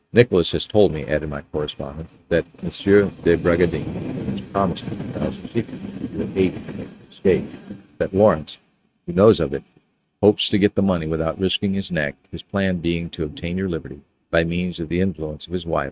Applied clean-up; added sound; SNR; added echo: neural mask model RNNoise.